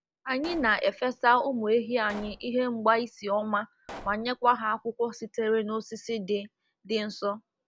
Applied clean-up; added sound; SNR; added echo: none; Explosion; 18 dB; none.